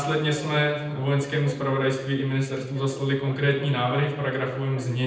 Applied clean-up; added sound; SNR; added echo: neural separator model SepFormer DNS4.